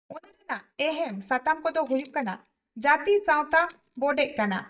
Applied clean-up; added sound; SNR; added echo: neural mask model DeepFilterNet 3.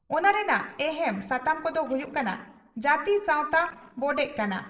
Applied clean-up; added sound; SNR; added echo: neural separator model SepFormer DNS4.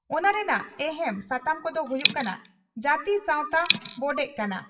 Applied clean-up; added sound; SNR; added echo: classical method WPE with log-MMSE.